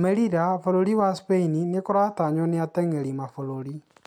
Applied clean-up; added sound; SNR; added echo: none; none; none; none.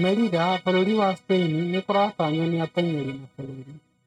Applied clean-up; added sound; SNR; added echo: neural mask model RNNoise.